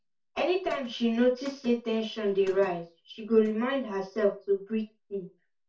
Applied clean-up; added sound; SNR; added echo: none; none; none; reverberation time 0.2 s.